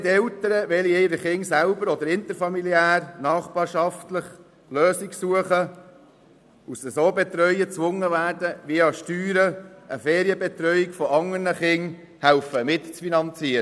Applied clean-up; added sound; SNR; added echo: none; none; none; none.